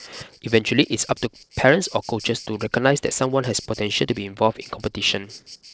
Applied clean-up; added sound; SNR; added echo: neural separator model SepFormer DNS4.